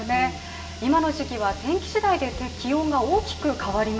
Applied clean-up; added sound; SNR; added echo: none; Car; 13 dB; reverberation time 1.0 s.